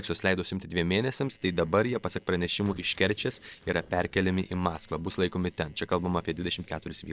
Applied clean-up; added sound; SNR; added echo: neural separator model SepFormer DNS4.